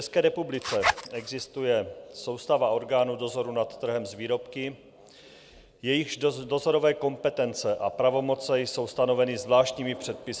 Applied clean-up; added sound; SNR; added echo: none; Zipper (clothing); 4 dB; none.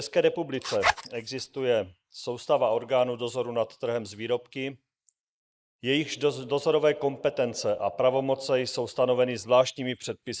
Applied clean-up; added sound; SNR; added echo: neural mask model Resemble Enhance denoiser.